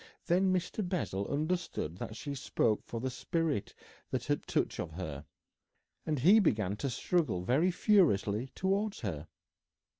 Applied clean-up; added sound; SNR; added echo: none; none; none; none.